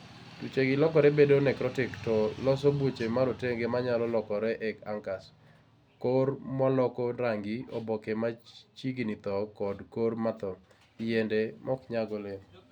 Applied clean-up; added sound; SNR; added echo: none; none; none; none.